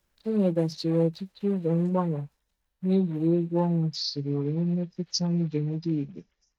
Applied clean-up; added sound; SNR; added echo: neural mask model DeepFilterNet 3.